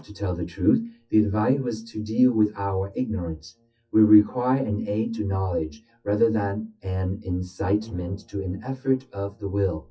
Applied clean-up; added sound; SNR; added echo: classical method WPE with log-MMSE.